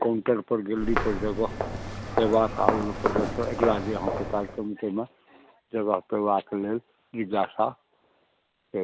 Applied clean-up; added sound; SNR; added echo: none; Walk, footsteps; 1 dB; none.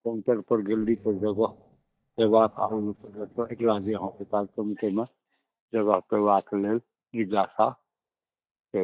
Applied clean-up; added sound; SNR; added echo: neural mask model DeepFilterNet 3.